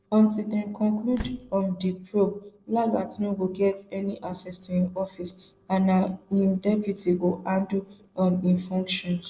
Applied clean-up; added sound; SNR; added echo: neural separator model SepFormer DNS4.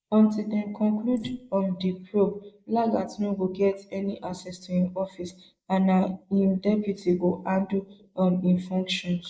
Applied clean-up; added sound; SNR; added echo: neural mask model Resemble Enhance denoiser.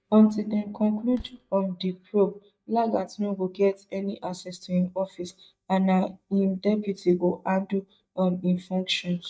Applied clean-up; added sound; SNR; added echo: neural mask model DeepFilterNet 3.